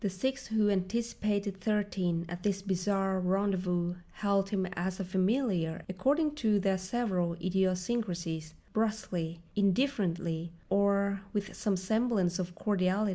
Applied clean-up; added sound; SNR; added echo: none; none; none; none.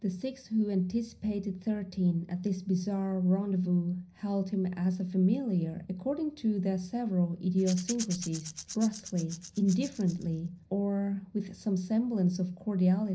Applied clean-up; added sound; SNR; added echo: none; Rattle / Rattle (instrument); 14 dB; reverberation time 0.5 s.